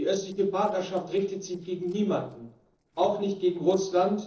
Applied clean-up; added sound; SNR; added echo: neural separator model SepFormer DNS4.